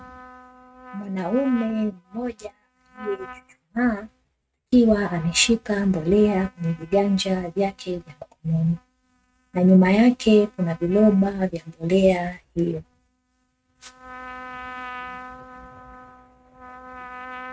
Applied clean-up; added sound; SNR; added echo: neural mask model RNNoise.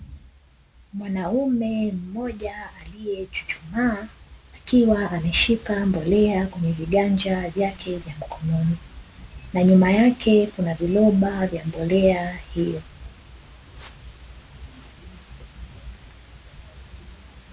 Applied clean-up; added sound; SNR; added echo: none; none; none; none.